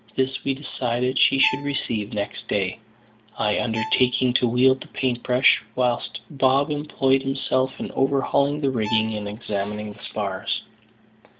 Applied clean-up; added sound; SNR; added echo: none; Bowed string instrument; 15 dB; none.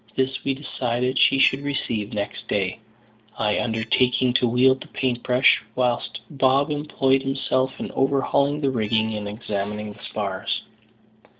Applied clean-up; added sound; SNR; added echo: neural separator model SepFormer DNS4.